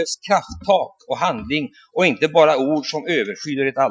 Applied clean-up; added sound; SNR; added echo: classical method Wiener filter.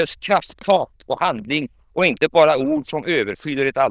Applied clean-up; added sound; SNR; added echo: neural diffusion model UNIVERSE++.